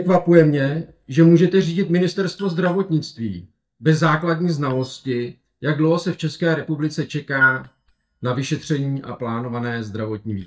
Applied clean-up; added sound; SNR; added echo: neural mask model DeepFilterNet 3.